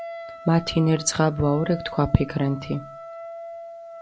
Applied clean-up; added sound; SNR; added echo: none; Wind instrument, woodwind instrument; 14 dB; none.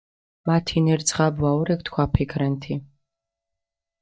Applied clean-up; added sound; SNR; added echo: neural mask model DeepFilterNet 3.